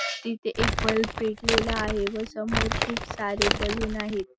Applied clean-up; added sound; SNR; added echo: none; Crumpling, crinkling; -1 dB; none.